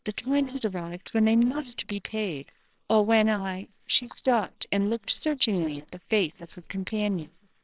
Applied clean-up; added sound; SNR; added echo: neural separator model SepFormer WHAMR!.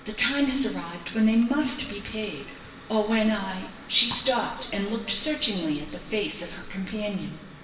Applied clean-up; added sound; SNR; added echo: none; Mechanical fan; 19 dB; reverberation time 1.0 s.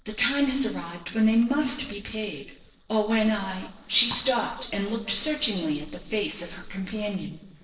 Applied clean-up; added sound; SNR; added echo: neural separator model SepFormer DNS4.